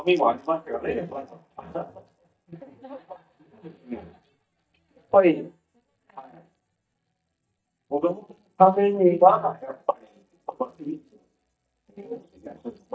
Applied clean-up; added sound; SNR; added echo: neural mask model DeepFilterNet 3.